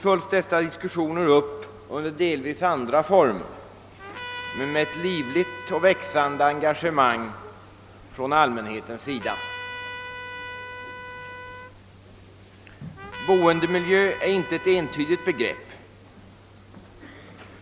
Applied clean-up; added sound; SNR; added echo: none; Trumpet; 12 dB; none.